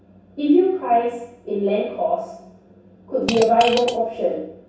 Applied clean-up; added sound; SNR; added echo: none; Fart; 8 dB; reverberation time 0.7 s.